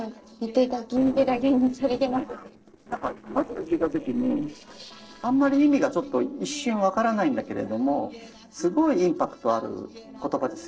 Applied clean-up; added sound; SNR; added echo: neural separator model SepFormer DNS4.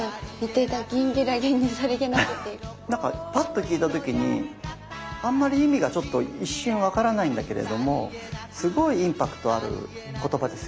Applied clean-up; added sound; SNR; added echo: none; none; none; none.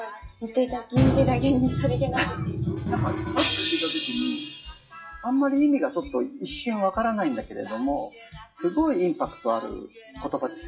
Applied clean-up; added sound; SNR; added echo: classical method WPE with log-MMSE.